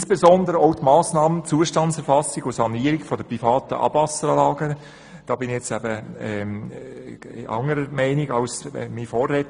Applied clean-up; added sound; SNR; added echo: none; none; none; none.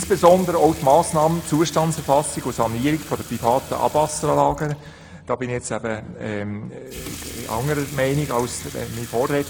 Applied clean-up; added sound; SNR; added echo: none; Sink (filling or washing) / Water tap, faucet; 16 dB; none.